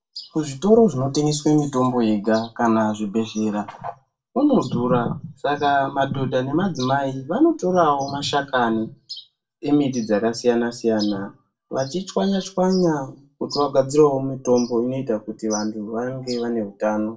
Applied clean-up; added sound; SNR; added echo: none; none; none; reverberation time 0.2 s.